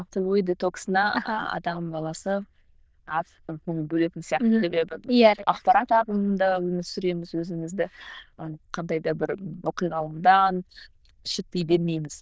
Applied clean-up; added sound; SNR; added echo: neural diffusion model UNIVERSE++.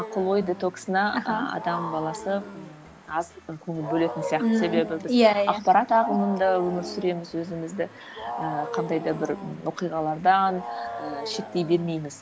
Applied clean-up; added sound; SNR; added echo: none; Wild animals; 11 dB; none.